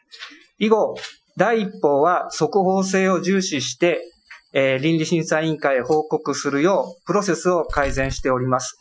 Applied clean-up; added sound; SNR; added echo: classical method Wiener filter.